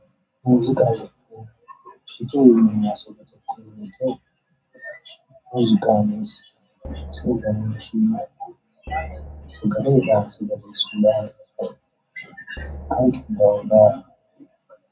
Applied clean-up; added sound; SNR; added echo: none; Drum; 17 dB; reverberation time 0.3 s.